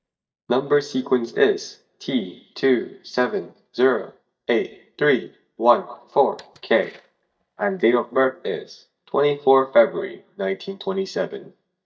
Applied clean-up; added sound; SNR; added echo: neural mask model DeepFilterNet 3.